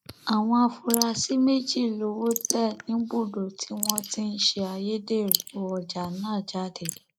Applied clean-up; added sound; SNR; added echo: neural mask model Resemble Enhance denoiser.